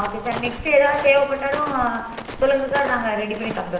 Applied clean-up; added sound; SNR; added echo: none; Walk, footsteps; 12 dB; reverberation time 0.9 s.